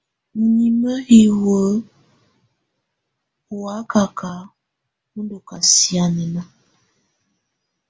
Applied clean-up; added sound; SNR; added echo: none; none; none; none.